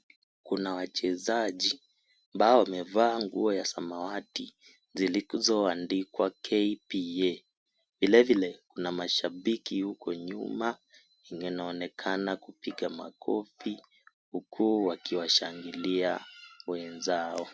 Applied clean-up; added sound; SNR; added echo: none; none; none; none.